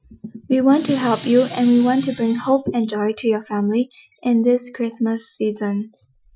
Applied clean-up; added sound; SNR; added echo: classical method Wiener filter.